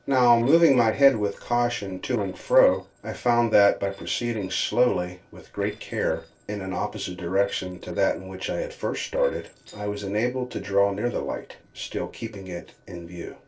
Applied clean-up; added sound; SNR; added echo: neural separator model SepFormer DNS4.